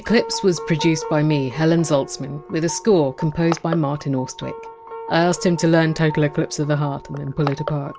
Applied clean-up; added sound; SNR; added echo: none; Crushing; 19 dB; none.